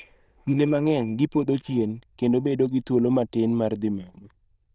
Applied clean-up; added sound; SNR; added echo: neural diffusion model UNIVERSE++.